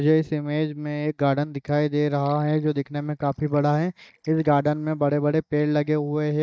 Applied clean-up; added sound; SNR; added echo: neural mask model DeepFilterNet 3.